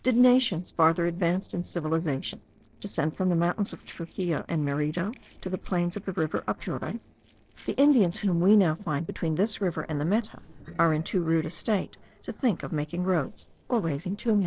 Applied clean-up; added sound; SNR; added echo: neural separator model SepFormer DNS4.